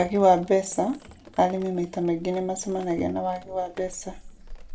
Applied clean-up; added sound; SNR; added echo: none; Drip; 19 dB; reverberation time 0.3 s.